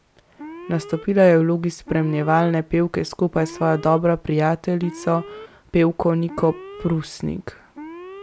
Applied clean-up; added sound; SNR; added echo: none; Alarm; 18 dB; none.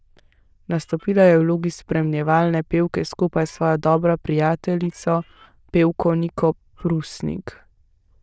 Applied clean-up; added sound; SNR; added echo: neural diffusion model UNIVERSE++.